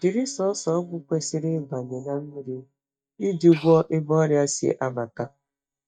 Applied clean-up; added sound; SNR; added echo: neural mask model DeepFilterNet 3.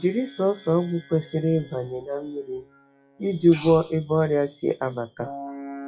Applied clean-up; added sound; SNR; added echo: classical method log-MMSE.